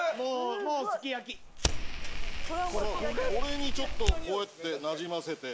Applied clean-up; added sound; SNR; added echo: none; Fire; -4 dB; none.